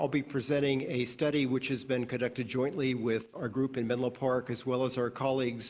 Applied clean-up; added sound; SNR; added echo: none; none; none; none.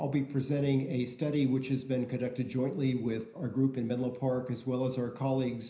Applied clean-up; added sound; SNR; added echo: none; none; none; reverberation time 0.5 s.